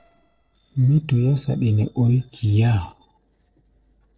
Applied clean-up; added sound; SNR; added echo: neural separator model SepFormer DNS4.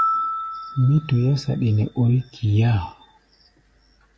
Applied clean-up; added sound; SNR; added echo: none; Glockenspiel; 9 dB; none.